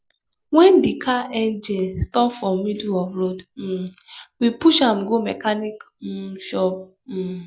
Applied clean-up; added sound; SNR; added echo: none; none; none; none.